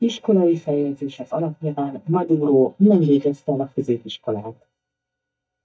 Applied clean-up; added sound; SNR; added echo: neural mask model DeepFilterNet 3.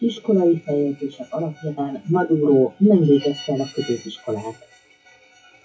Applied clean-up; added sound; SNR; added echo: classical method WPE with log-MMSE.